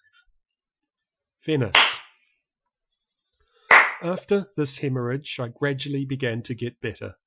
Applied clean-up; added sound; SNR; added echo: classical method Wiener filter.